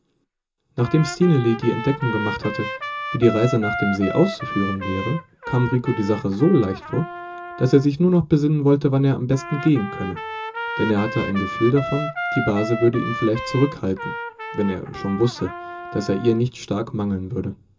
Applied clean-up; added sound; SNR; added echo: none; Trumpet; 10 dB; reverberation time 0.2 s.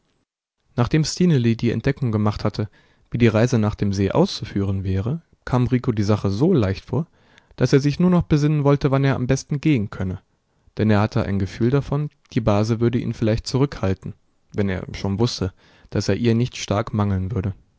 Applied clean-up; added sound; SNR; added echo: none; none; none; none.